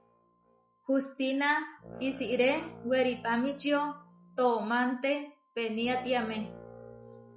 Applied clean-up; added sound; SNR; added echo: classical method log-MMSE.